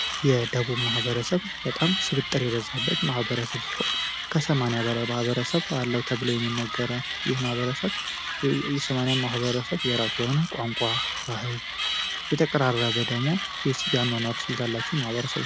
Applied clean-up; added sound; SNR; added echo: none; Mechanisms + Alarm; 4 dB; none.